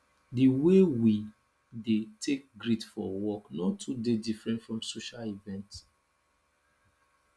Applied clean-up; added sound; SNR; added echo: none; none; none; none.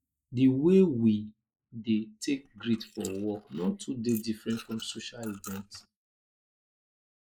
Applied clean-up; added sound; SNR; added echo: neural mask model Resemble Enhance denoiser.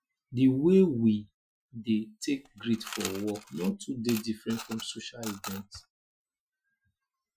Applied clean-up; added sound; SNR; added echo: classical method Wiener filter.